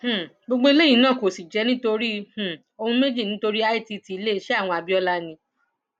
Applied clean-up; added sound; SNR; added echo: none; none; none; none.